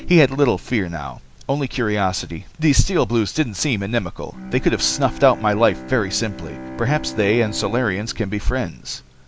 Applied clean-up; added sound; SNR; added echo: none; Bowed string instrument; 17 dB; none.